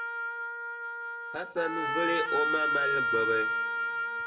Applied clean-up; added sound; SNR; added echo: none; Wind instrument, woodwind instrument; -4 dB; reverberation time 1.7 s.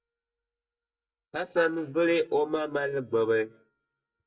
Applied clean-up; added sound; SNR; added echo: neural mask model DeepFilterNet 3.